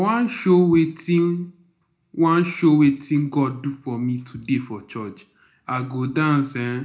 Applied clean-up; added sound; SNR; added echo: none; none; none; reverberation time 0.3 s.